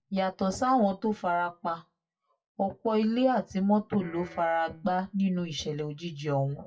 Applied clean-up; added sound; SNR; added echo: classical method WPE with log-MMSE.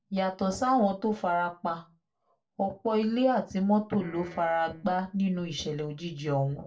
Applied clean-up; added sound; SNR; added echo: neural separator model SepFormer DNS4.